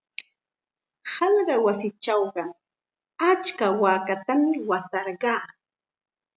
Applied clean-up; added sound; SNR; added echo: none; none; none; none.